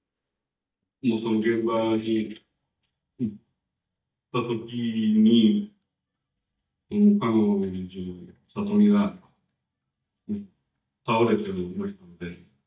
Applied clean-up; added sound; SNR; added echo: neural mask model DeepFilterNet 3.